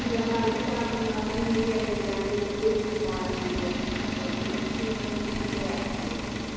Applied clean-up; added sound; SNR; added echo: none; Engine; 0 dB; reverberation time 2.2 s.